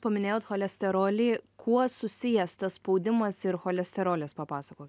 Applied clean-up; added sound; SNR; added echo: none; none; none; none.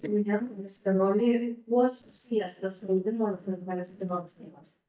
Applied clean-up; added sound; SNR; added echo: neural mask model DeepFilterNet 3.